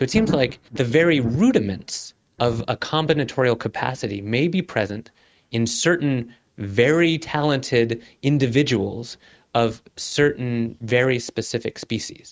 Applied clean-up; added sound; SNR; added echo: neural mask model RNNoise.